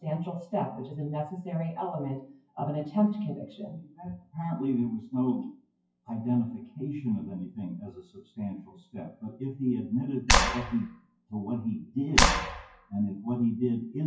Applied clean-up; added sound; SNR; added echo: classical method WPE with log-MMSE.